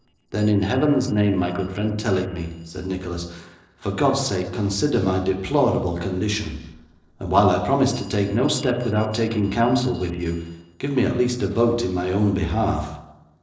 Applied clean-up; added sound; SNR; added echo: neural separator model SepFormer DNS4.